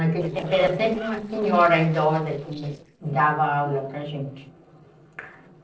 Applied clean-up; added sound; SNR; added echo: neural separator model SepFormer DNS4.